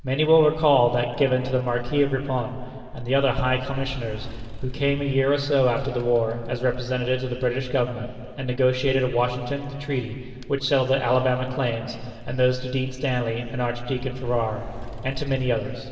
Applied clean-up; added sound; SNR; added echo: none; Sliding door; 12 dB; reverberation time 2.8 s.